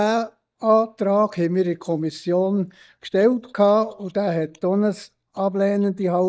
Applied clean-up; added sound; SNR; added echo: neural mask model DeepFilterNet 3.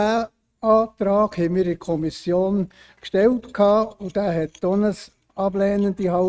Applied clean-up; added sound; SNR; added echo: neural mask model RNNoise.